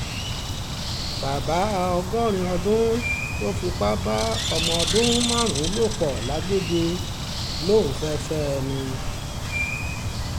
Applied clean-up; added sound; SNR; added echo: none; Bird; 2 dB; none.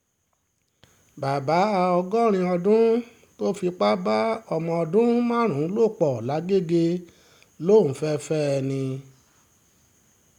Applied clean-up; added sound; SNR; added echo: none; none; none; none.